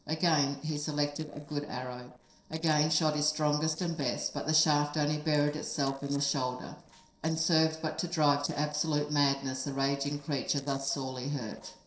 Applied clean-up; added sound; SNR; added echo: neural separator model SepFormer DNS4.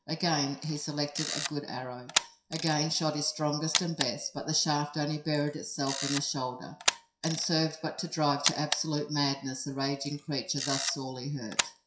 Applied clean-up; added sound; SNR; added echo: classical method WPE with log-MMSE.